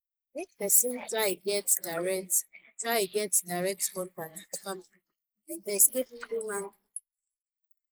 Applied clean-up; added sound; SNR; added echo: neural mask model Resemble Enhance denoiser.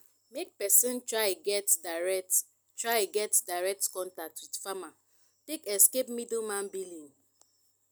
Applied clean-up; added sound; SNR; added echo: none; none; none; none.